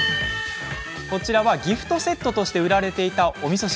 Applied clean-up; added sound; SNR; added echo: none; Bell; 10 dB; none.